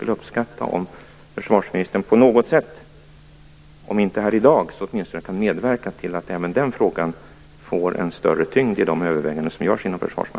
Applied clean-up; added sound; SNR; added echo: none; none; none; none.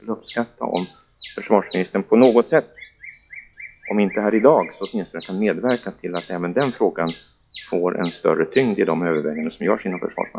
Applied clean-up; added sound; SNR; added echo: classical method log-MMSE.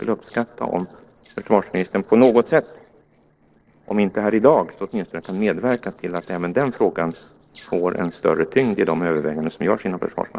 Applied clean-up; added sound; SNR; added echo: neural separator model SepFormer DNS4.